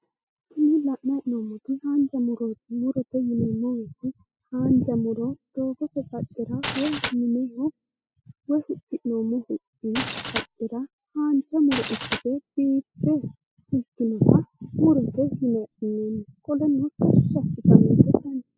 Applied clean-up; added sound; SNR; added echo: classical method spectral subtraction.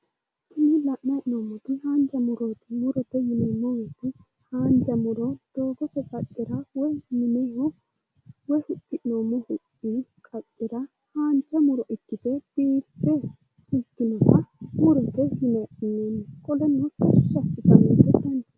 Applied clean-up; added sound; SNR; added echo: none; none; none; none.